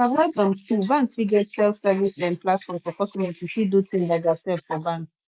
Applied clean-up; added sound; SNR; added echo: neural mask model Resemble Enhance denoiser.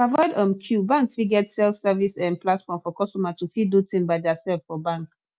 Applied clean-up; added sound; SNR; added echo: none; none; none; none.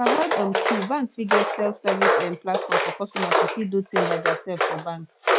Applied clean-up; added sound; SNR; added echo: none; Walk, footsteps; -3 dB; none.